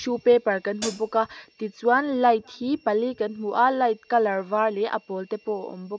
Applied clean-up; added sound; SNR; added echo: none; Hi-hat; 11 dB; none.